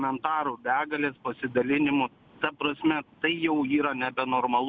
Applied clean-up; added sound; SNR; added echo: none; none; none; none.